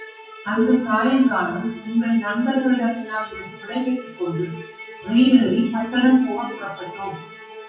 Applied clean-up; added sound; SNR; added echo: classical method WPE with log-MMSE.